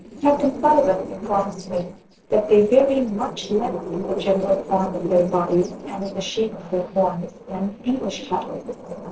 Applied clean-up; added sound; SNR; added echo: neural separator model SepFormer DNS4.